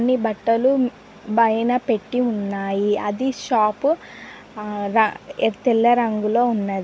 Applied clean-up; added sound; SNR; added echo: none; none; none; none.